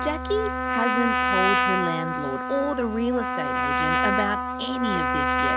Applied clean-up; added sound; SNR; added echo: none; Trumpet; -3 dB; none.